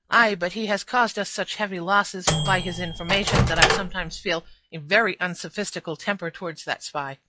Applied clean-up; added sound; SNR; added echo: classical method log-MMSE.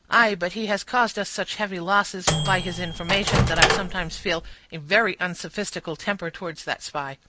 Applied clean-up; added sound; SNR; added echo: none; Microwave oven; -2 dB; none.